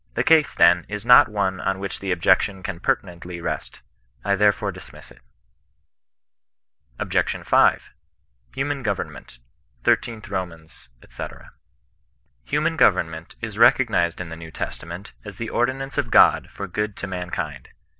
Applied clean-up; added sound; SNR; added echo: none; none; none; none.